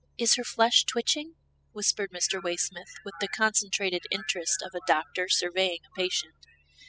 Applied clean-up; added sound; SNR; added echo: classical method spectral subtraction.